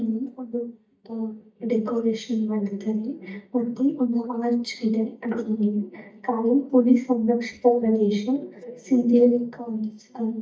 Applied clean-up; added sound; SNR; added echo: neural mask model DeepFilterNet 3.